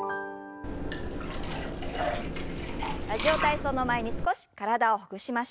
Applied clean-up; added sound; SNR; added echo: none; Liquid; 0 dB; none.